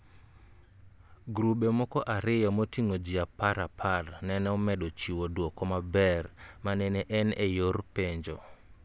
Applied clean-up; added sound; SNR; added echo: none; none; none; none.